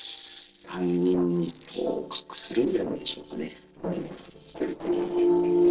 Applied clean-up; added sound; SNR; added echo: neural separator model SepFormer DNS4.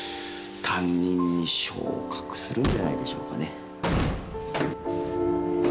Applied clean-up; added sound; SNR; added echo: none; none; none; none.